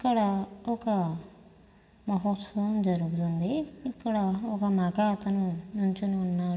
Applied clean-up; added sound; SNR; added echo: none; none; none; reverberation time 1.8 s.